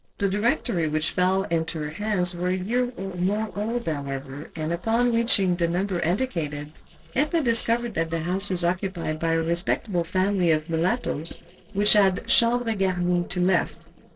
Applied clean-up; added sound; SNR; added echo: neural separator model SepFormer DNS4.